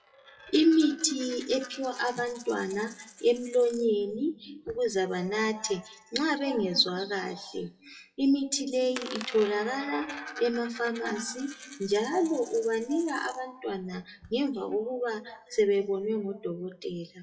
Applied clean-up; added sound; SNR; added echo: classical method WPE with log-MMSE.